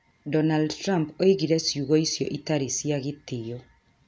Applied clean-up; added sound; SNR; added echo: none; none; none; none.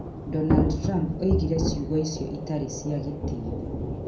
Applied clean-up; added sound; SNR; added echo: none; Thunder / Rain; 0 dB; reverberation time 0.6 s.